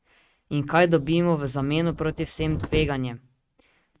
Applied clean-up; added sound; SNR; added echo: neural mask model RNNoise.